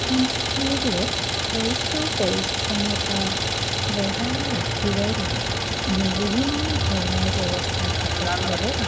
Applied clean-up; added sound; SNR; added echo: none; Idling; -4 dB; none.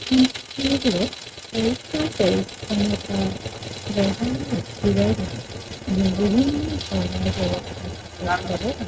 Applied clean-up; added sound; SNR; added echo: neural mask model RNNoise.